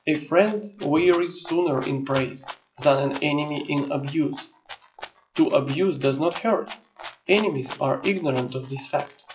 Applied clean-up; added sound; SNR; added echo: classical method WPE with log-MMSE.